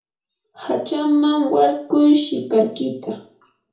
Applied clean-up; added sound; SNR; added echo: none; none; none; reverberation time 0.6 s.